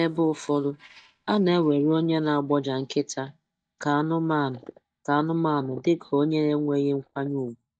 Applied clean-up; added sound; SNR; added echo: neural mask model DeepFilterNet 3.